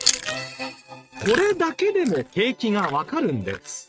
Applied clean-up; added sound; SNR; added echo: neural mask model RNNoise.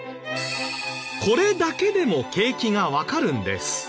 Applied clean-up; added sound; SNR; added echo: none; none; none; none.